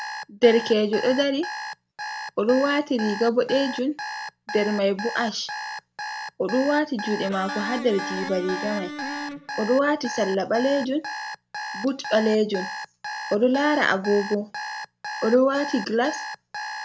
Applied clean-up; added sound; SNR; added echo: none; Alarm + Electric guitar; 9 dB; none.